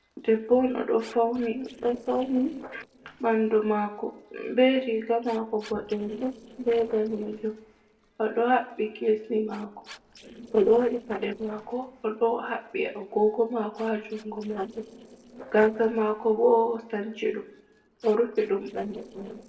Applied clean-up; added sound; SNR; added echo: neural separator model SepFormer DNS4.